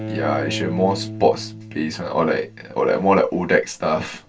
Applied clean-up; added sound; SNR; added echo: none; Bowed string instrument; 11 dB; reverberation time 0.1 s.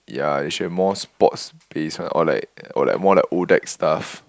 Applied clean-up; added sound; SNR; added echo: none; none; none; none.